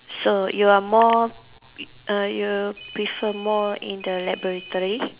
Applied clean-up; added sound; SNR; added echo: none; Ringtone; 17 dB; none.